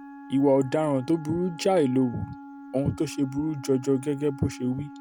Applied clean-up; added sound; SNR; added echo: none; Wind instrument, woodwind instrument; 16 dB; none.